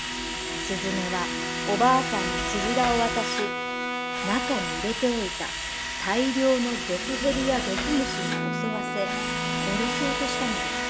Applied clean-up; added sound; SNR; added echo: none; Drill + Brass instrument; 2 dB; none.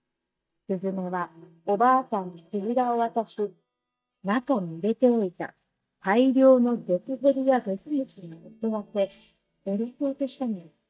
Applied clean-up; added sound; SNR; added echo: neural mask model DeepFilterNet 3.